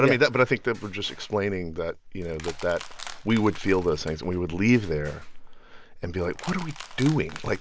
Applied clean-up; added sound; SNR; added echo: none; Crushing; 20 dB; none.